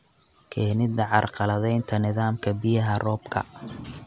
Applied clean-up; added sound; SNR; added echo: none; none; none; none.